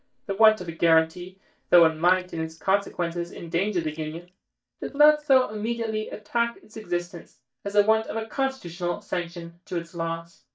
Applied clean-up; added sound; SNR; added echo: neural mask model DeepFilterNet 3.